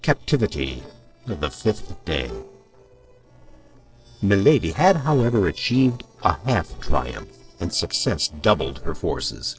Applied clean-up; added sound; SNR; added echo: neural separator model SepFormer DNS4.